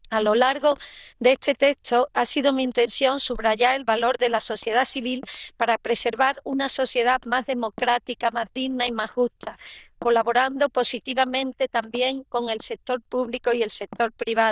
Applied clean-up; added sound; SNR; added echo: neural diffusion model UNIVERSE++.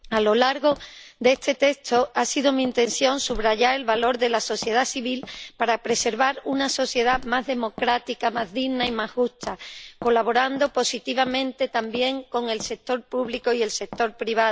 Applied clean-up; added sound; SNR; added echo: none; Walk, footsteps + Liquid; 20 dB; none.